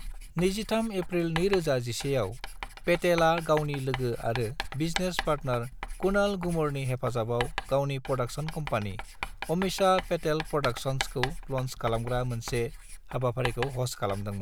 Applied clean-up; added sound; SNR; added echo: none; Writing; 9 dB; none.